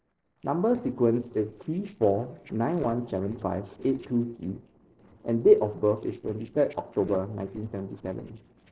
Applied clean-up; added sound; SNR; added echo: neural separator model SepFormer DNS4.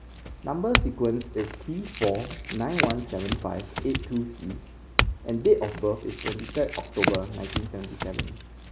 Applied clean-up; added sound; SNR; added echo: none; Chink, clink / Domestic sounds, home sounds; 2 dB; none.